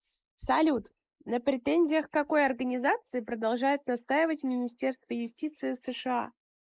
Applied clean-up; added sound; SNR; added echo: neural mask model Resemble Enhance denoiser.